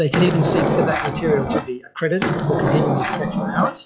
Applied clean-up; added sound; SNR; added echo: classical method log-MMSE.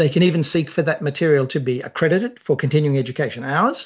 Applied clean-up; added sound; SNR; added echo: none; none; none; none.